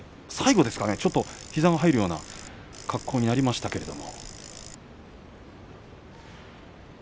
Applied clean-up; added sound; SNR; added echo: none; Bicycle; 16 dB; none.